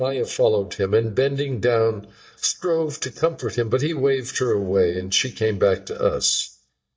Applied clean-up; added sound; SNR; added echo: neural mask model DeepFilterNet 3.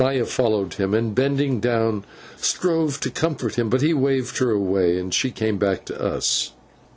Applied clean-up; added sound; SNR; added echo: none; none; none; none.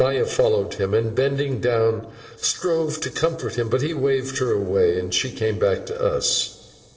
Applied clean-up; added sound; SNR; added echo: neural separator model SepFormer DNS4.